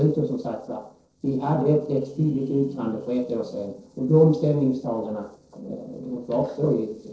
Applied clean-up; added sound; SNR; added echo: neural separator model SepFormer DNS4.